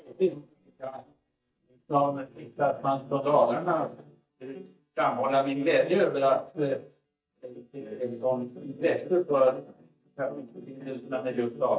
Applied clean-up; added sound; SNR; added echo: neural mask model DeepFilterNet 3.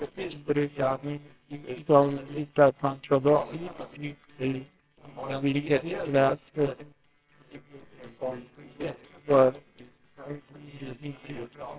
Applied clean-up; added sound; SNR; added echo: neural separator model SepFormer WHAMR!.